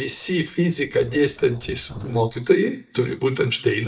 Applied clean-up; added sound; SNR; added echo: neural mask model DeepFilterNet 3.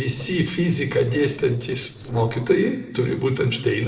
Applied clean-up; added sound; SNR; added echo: neural separator model SepFormer DNS4.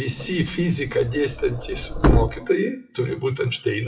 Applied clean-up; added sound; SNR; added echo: classical method WPE with log-MMSE.